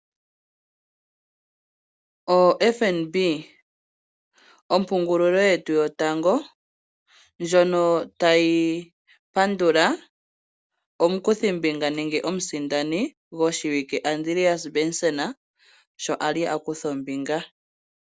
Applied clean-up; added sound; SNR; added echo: none; none; none; none.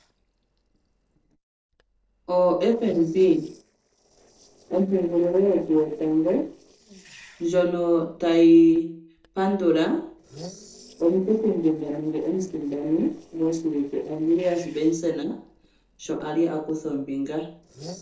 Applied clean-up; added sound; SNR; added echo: neural separator model SepFormer DNS4.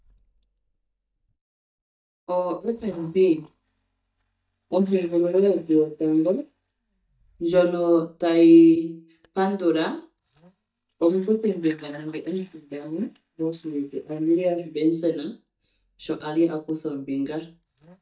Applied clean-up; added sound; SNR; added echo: neural mask model DeepFilterNet 3.